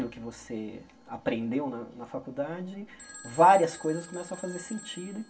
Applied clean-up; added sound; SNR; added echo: none; Telephone; 19 dB; reverberation time 0.2 s.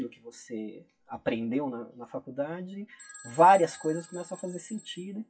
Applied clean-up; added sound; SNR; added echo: classical method WPE with log-MMSE.